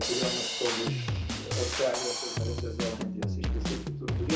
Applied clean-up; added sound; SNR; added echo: none; Drum kit; -3 dB; reverberation time 0.3 s.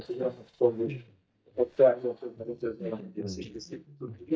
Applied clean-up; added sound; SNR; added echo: neural mask model DeepFilterNet 3.